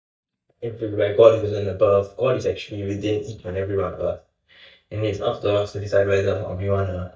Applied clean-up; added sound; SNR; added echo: neural mask model DeepFilterNet 3.